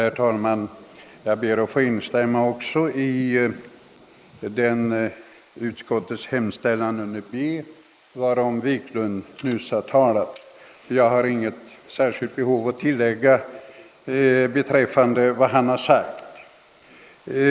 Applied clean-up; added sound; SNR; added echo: neural mask model Resemble Enhance denoiser.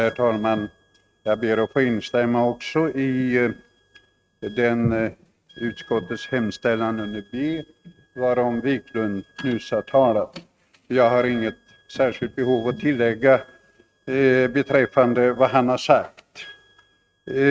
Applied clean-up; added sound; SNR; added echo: neural mask model RNNoise.